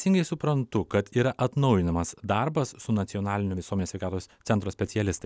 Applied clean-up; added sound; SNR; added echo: none; none; none; none.